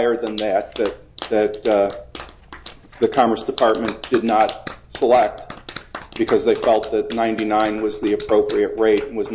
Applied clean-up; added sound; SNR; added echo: none; Clapping; 16 dB; none.